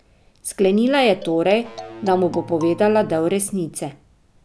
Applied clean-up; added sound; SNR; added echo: none; Marimba, xylophone + Electric guitar / Bass guitar; 17 dB; none.